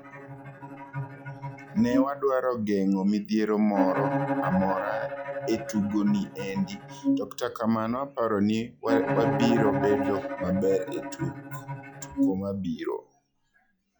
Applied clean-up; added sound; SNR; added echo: classical method log-MMSE.